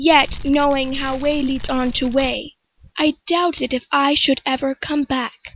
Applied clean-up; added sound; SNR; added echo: none; Fire; 10 dB; none.